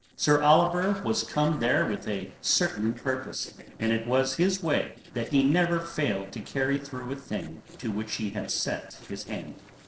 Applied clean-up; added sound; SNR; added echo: neural separator model SepFormer DNS4.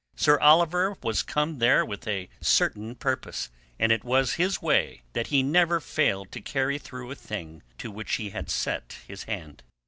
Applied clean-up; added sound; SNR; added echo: none; none; none; none.